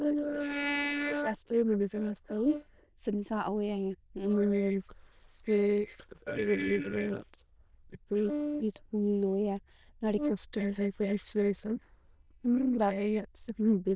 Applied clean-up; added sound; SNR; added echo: neural diffusion model UNIVERSE++.